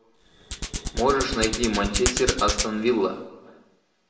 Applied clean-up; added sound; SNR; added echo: none; Hands; 3 dB; reverberation time 0.8 s.